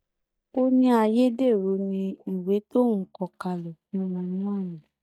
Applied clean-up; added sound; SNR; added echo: neural mask model DeepFilterNet 3.